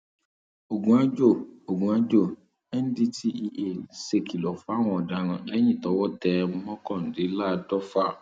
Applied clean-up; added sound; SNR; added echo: none; none; none; none.